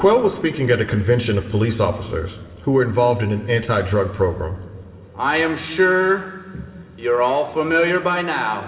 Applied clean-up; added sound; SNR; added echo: none; none; none; reverberation time 2.8 s.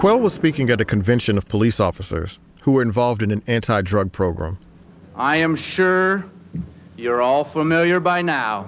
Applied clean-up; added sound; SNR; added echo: none; none; none; none.